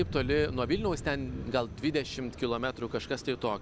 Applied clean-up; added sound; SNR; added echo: none; Thunder; 9 dB; none.